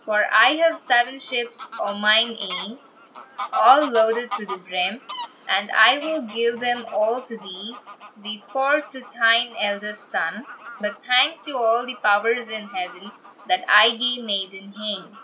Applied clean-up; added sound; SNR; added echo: none; Fowl; 16 dB; none.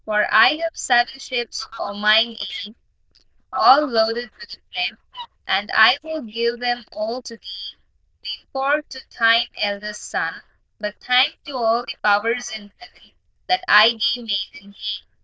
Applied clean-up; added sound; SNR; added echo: neural diffusion model UNIVERSE++.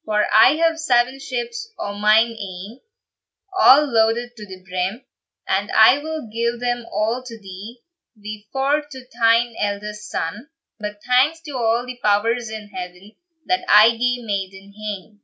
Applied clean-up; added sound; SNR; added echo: none; none; none; none.